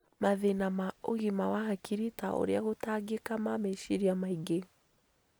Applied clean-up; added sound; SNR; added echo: none; none; none; none.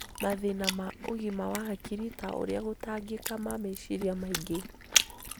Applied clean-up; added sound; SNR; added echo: none; Chewing, mastication; 2 dB; none.